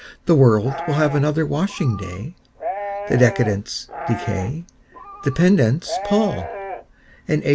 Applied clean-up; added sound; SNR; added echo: none; Livestock, farm animals, working animals; 11 dB; none.